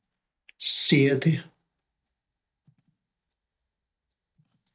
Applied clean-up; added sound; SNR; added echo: neural mask model DeepFilterNet 3.